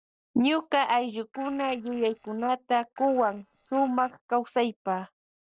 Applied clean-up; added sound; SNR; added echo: neural separator model SepFormer DNS4.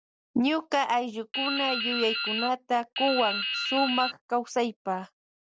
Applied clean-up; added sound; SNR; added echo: none; Drip; 3 dB; none.